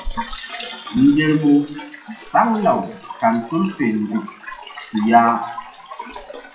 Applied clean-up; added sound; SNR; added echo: classical method WPE with log-MMSE.